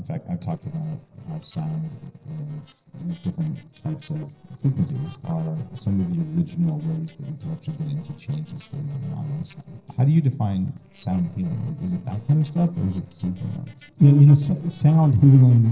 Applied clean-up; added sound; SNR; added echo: neural separator model SepFormer DNS4.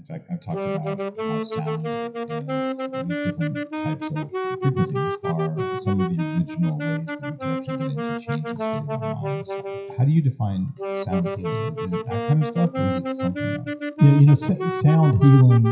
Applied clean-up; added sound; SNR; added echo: classical method WPE with log-MMSE.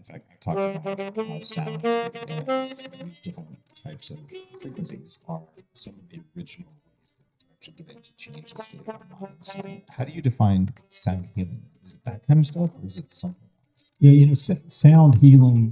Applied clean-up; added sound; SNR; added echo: neural mask model DeepFilterNet 3.